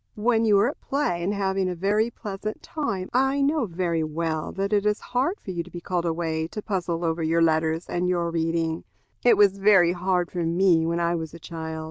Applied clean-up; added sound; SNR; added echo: none; none; none; none.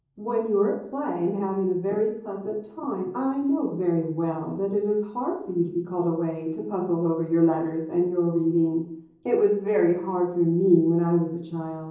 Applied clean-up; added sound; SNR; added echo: none; none; none; reverberation time 0.7 s.